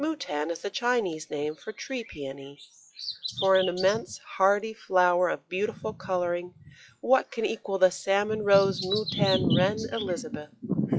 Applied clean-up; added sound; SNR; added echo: classical method log-MMSE.